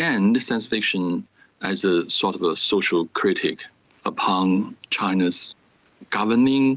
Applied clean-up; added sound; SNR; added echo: none; none; none; none.